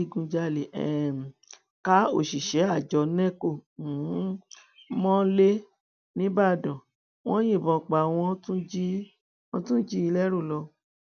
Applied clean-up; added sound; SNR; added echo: none; none; none; none.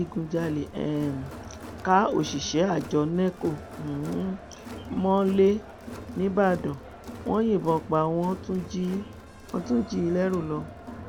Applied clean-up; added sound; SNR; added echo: none; Crowd; 14 dB; none.